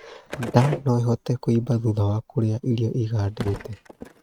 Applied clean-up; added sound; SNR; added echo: neural mask model RNNoise.